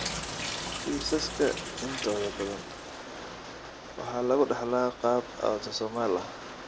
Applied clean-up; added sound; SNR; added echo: none; Drip / Sink (filling or washing) + Rain; 7 dB; none.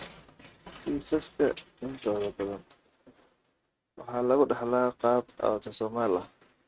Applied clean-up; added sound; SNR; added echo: neural mask model RNNoise.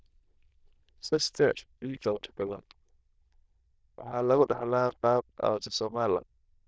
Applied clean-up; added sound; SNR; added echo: neural diffusion model UNIVERSE++.